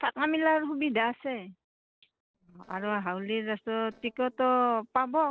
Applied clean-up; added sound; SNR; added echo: neural separator model SepFormer DNS4.